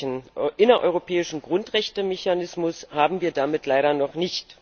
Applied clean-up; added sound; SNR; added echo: none; none; none; none.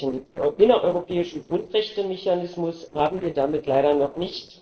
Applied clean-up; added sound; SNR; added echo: neural separator model SepFormer DNS4.